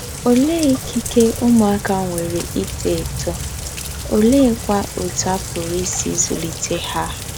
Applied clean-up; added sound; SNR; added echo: none; Rain; 8 dB; none.